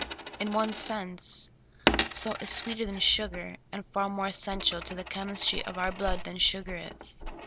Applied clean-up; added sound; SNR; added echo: none; Coin (dropping); 6 dB; none.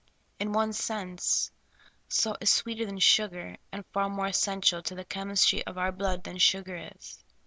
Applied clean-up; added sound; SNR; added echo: none; none; none; none.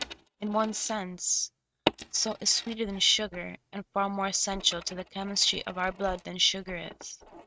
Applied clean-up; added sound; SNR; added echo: neural mask model RNNoise.